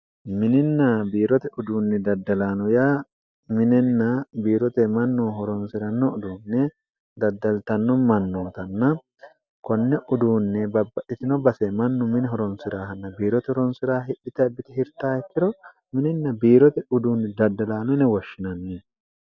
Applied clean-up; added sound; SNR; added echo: none; none; none; none.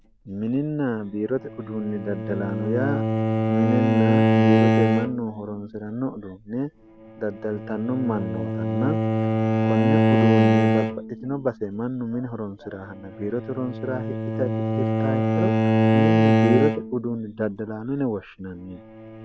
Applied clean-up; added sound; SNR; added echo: none; Bowed string instrument; -5 dB; none.